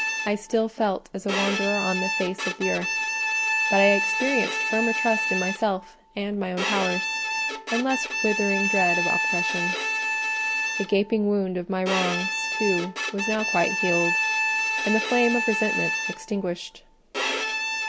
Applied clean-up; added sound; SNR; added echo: none; Bowed string instrument; 0 dB; none.